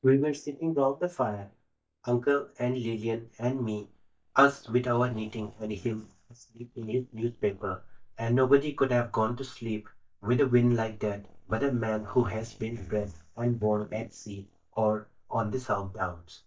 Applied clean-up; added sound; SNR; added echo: neural mask model DeepFilterNet 3.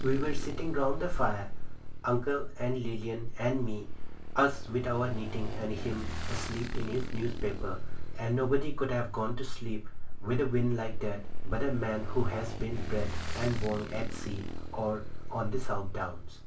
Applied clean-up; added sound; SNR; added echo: none; Motorcycle / Engine; 14 dB; reverberation time 0.3 s.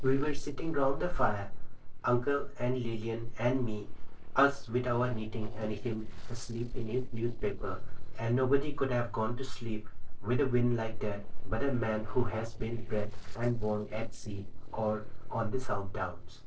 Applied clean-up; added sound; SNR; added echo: neural separator model SepFormer DNS4.